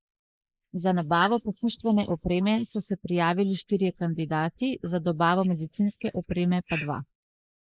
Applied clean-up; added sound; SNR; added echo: neural mask model Resemble Enhance denoiser.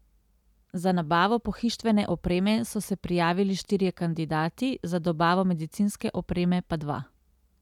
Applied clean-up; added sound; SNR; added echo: none; none; none; none.